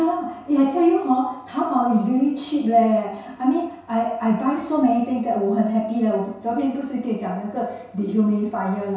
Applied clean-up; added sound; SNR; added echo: none; none; none; reverberation time 0.7 s.